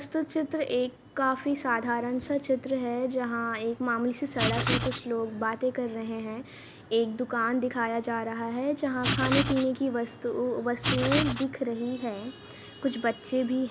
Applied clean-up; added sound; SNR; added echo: none; Writing; 1 dB; none.